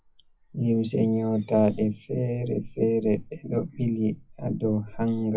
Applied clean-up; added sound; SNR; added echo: classical method WPE with log-MMSE.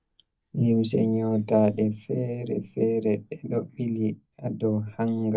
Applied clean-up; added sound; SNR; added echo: neural mask model DeepFilterNet 3.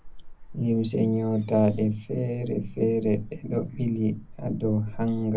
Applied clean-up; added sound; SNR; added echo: none; Gull, seagull / Fowl; 14 dB; reverberation time 0.4 s.